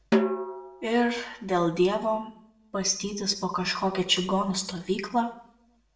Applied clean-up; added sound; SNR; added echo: none; Snare drum; 3 dB; reverberation time 0.5 s.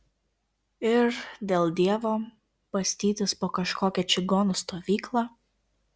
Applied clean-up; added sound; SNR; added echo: none; none; none; none.